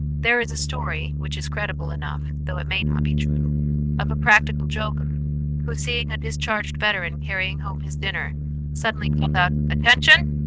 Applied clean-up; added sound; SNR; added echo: neural diffusion model UNIVERSE++.